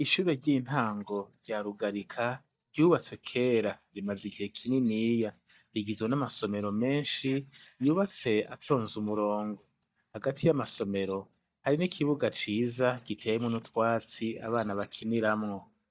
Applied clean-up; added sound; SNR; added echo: neural mask model DeepFilterNet 3.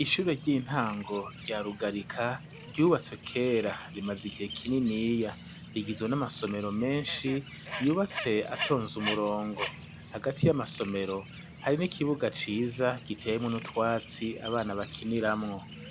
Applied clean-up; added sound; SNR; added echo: none; Bird; 12 dB; none.